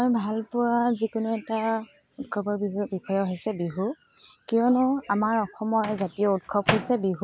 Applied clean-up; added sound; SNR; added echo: none; Microwave oven; 13 dB; none.